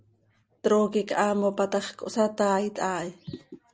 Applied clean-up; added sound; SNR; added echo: none; none; none; none.